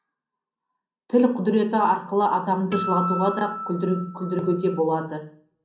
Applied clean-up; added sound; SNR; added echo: none; Acoustic guitar; 7 dB; reverberation time 0.6 s.